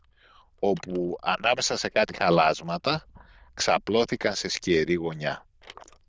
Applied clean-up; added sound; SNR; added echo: neural diffusion model UNIVERSE++.